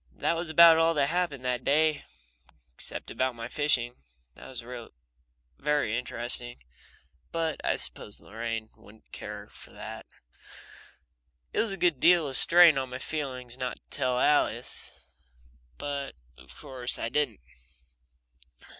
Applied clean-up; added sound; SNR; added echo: none; none; none; none.